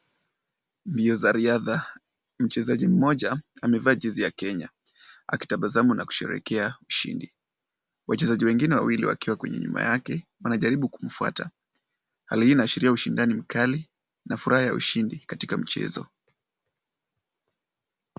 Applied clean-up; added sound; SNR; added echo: none; none; none; none.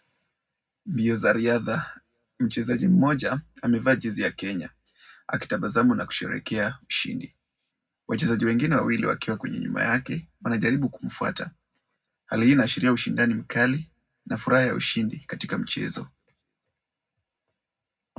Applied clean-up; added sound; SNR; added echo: none; none; none; reverberation time 0.3 s.